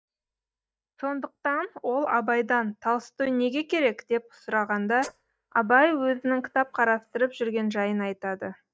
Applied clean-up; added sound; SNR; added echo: neural mask model DeepFilterNet 3.